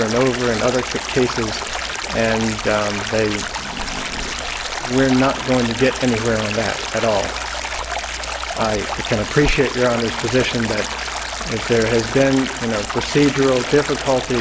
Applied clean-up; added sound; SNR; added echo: none; Stream; 6 dB; none.